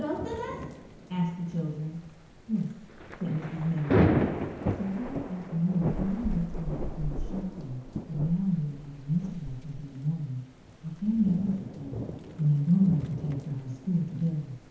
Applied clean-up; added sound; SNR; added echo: none; Thunder / Rain; 4 dB; reverberation time 1.0 s.